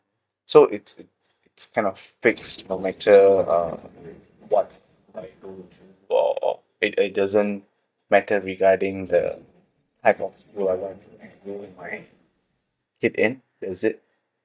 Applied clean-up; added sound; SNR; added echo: neural mask model DeepFilterNet 3.